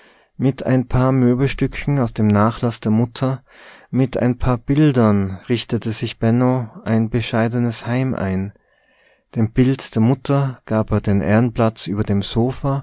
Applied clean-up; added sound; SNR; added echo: none; none; none; none.